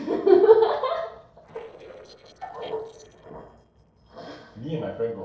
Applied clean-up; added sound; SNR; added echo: neural separator model SepFormer DNS4.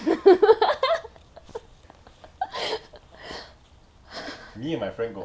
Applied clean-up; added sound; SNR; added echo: none; none; none; none.